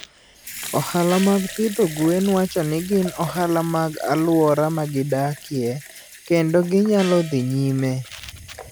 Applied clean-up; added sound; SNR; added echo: none; Sink (filling or washing) / Water tap, faucet / Liquid + Gong; 16 dB; none.